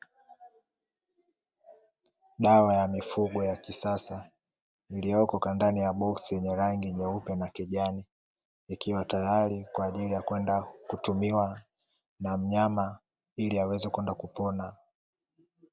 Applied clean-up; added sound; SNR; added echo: none; none; none; none.